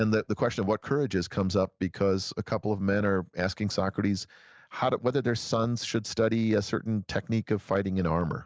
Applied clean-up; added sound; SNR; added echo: none; none; none; none.